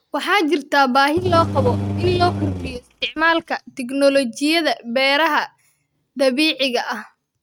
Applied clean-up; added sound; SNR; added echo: neural mask model RNNoise.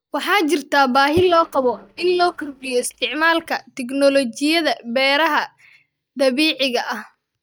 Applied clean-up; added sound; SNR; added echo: neural mask model DeepFilterNet 3.